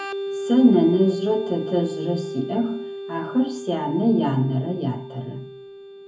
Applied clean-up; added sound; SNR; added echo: none; Organ; 10 dB; reverberation time 0.3 s.